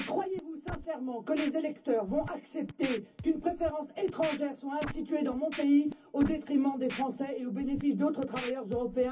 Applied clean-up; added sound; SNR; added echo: none; Scratching (performance technique); 14 dB; reverberation time 0.3 s.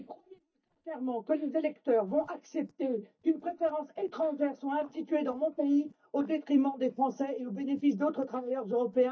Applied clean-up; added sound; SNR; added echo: neural mask model DeepFilterNet 3.